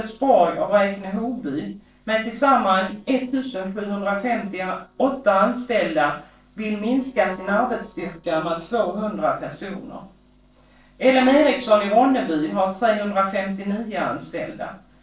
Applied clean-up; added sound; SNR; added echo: neural separator model SepFormer DNS4.